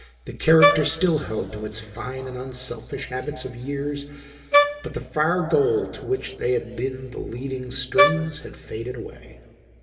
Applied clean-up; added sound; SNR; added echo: none; Wind instrument, woodwind instrument; -5 dB; reverberation time 2.3 s.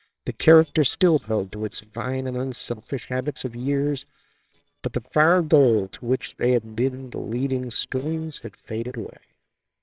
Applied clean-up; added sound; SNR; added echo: neural separator model SepFormer WHAMR!.